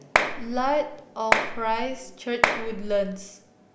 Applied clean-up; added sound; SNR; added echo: none; Clapping; -2 dB; none.